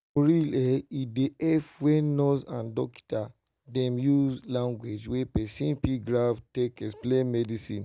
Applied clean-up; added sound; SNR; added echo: none; none; none; none.